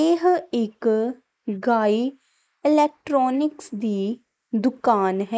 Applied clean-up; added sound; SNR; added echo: neural mask model Resemble Enhance denoiser.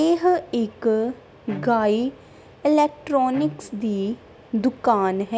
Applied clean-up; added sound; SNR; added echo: none; Bowed string instrument; 18 dB; none.